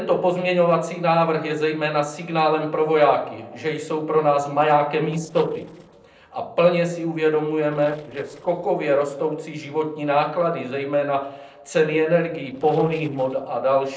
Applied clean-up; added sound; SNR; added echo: neural separator model SepFormer DNS4.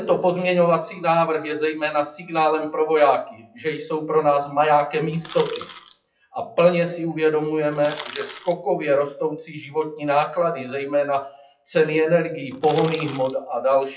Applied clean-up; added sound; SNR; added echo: classical method WPE with log-MMSE.